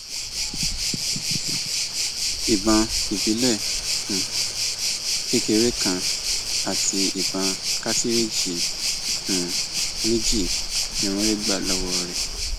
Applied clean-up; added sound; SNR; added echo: none; Waves, surf; -3 dB; none.